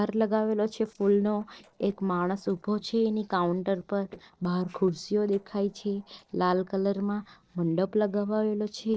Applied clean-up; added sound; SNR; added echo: neural separator model SepFormer DNS4.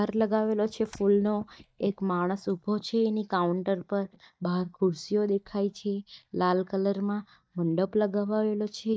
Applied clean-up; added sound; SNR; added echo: neural mask model DeepFilterNet 3.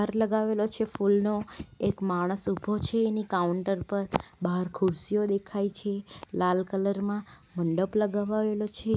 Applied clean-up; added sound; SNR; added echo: none; none; none; none.